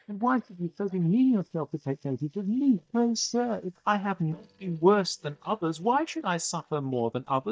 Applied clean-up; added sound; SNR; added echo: neural mask model DeepFilterNet 3.